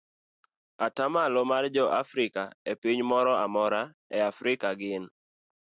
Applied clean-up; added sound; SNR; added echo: none; none; none; none.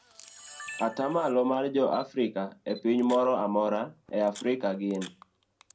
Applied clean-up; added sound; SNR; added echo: none; Camera; 20 dB; reverberation time 0.2 s.